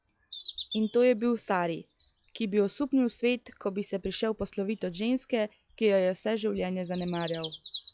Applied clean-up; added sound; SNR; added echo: classical method log-MMSE.